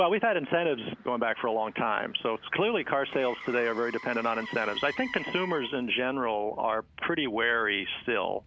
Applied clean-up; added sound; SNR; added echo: none; Motor vehicle (road); 18 dB; none.